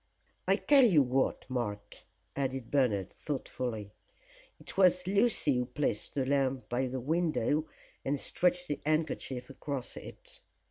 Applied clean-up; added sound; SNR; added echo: none; none; none; none.